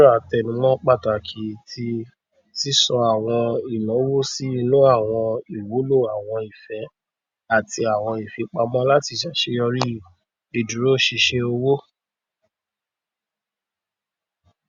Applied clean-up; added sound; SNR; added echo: none; none; none; none.